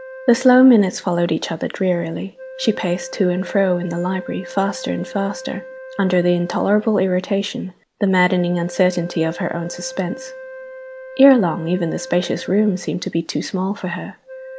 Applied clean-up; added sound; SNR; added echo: none; Wind instrument, woodwind instrument; 17 dB; none.